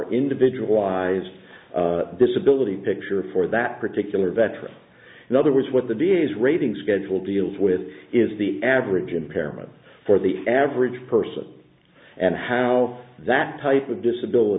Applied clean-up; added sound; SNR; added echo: none; none; none; none.